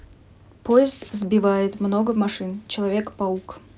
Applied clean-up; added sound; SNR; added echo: none; none; none; none.